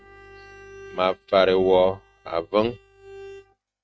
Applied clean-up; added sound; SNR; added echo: neural mask model RNNoise.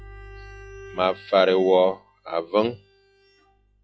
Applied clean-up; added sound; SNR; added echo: classical method log-MMSE.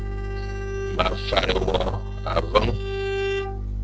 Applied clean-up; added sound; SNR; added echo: neural separator model SepFormer DNS4.